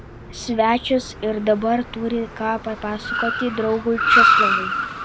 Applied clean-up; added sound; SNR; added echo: none; Car; 0 dB; none.